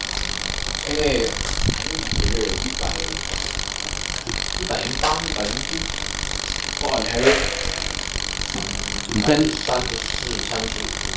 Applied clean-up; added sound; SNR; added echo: none; Whoosh, swoosh, swish + Tools; 0 dB; none.